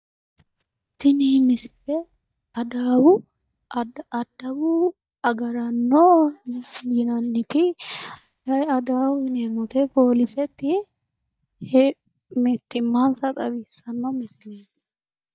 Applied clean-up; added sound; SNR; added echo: neural mask model DeepFilterNet 3.